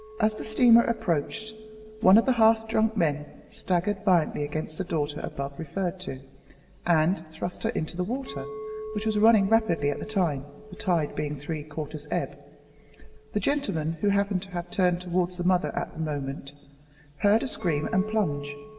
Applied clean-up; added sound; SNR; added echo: none; Chink, clink; 17 dB; reverberation time 1.8 s.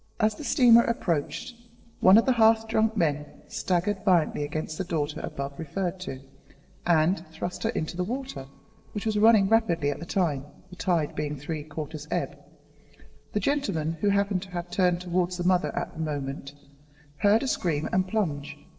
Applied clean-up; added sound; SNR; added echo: neural separator model SepFormer DNS4.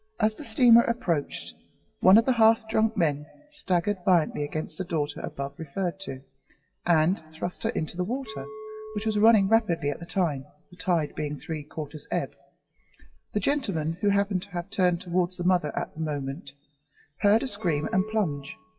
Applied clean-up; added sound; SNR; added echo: classical method WPE with log-MMSE.